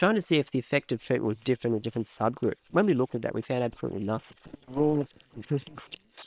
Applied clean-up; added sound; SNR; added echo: neural separator model SepFormer WHAM!.